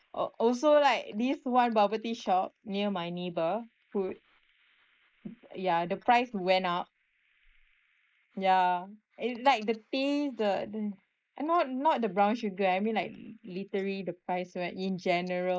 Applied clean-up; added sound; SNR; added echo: neural mask model Resemble Enhance denoiser.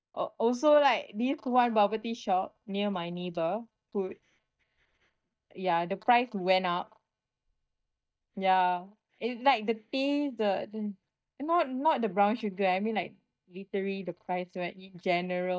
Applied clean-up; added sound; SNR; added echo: neural mask model DeepFilterNet 3.